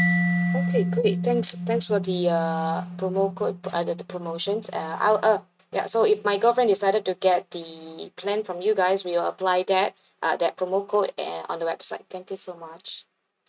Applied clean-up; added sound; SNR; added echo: neural mask model RNNoise.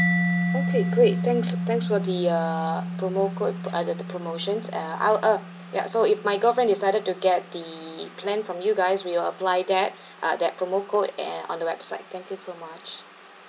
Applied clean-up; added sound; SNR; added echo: none; Mallet percussion; 6 dB; none.